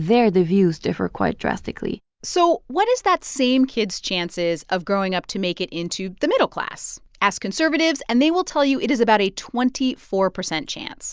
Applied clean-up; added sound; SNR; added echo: none; none; none; none.